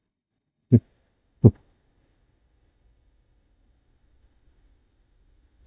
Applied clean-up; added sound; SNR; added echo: neural mask model DeepFilterNet 3.